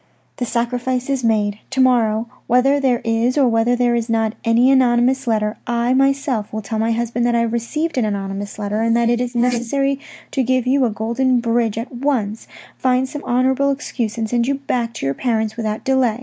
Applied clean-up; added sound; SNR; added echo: neural mask model Resemble Enhance denoiser.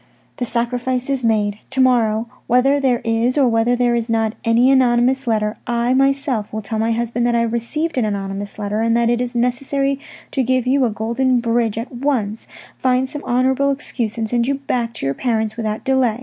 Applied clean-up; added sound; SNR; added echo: none; none; none; none.